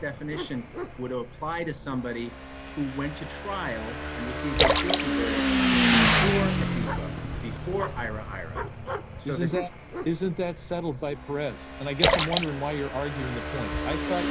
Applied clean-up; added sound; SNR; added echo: none; Motorcycle / Engine + Splash, splatter; -5 dB; none.